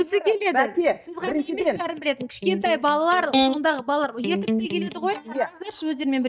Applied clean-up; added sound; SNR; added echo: neural mask model DeepFilterNet 3.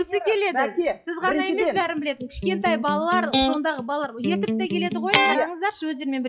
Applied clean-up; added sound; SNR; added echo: classical method log-MMSE.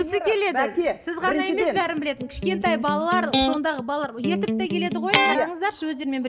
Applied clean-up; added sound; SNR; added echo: none; Electric guitar; 1 dB; none.